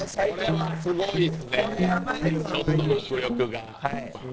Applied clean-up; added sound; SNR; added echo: neural separator model SepFormer DNS4.